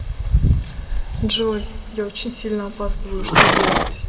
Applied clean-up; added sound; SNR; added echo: none; Livestock, farm animals, working animals; 0 dB; reverberation time 1.7 s.